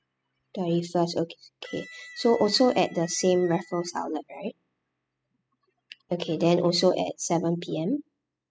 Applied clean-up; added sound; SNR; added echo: classical method spectral subtraction.